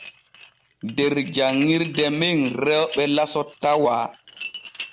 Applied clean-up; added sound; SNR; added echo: none; Dishes, pots, and pans; 15 dB; none.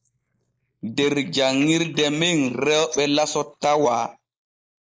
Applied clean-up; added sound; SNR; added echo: neural mask model Resemble Enhance denoiser.